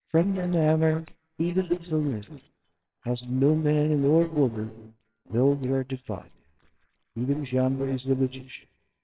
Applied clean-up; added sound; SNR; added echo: neural separator model SepFormer WHAMR!.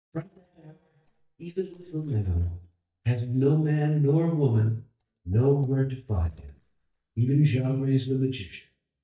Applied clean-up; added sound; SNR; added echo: neural mask model DeepFilterNet 3.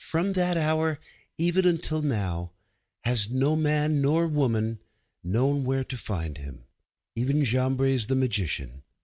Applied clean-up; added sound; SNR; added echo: none; none; none; none.